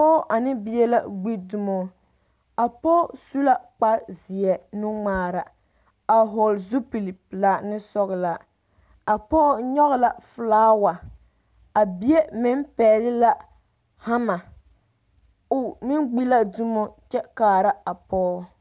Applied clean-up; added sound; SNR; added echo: none; none; none; none.